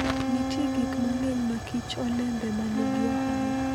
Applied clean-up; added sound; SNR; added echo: none; Tick / Hiss / Explosion / Fire + Wind instrument, woodwind instrument; 0 dB; none.